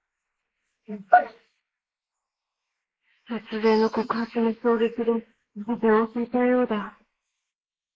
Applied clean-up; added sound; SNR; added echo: neural mask model Resemble Enhance denoiser.